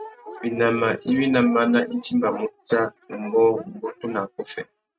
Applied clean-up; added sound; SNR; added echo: neural mask model RNNoise.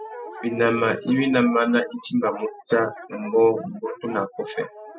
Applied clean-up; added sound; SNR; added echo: classical method spectral subtraction.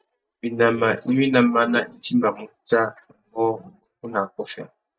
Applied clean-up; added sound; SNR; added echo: neural mask model DeepFilterNet 3.